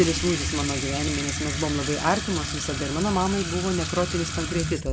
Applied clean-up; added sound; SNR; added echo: none; Sink (filling or washing) / Water tap, faucet; 3 dB; none.